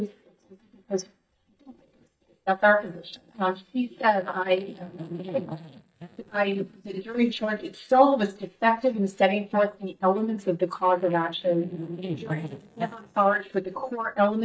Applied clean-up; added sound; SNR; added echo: neural mask model DeepFilterNet 3.